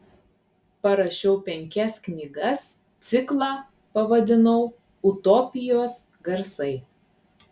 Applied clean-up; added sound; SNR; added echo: none; none; none; none.